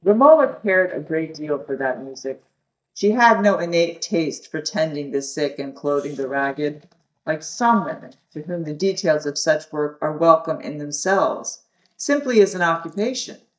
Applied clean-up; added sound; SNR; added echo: neural mask model DeepFilterNet 3.